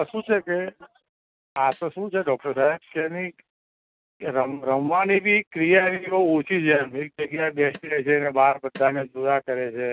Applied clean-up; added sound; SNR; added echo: neural mask model RNNoise.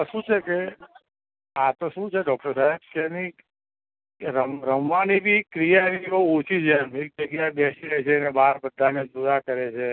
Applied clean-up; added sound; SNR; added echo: none; none; none; none.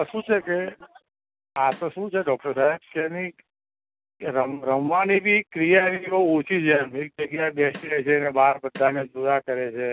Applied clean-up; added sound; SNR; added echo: none; Snare drum; 18 dB; none.